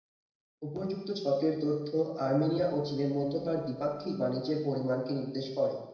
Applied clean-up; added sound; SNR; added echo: neural separator model SepFormer DNS4.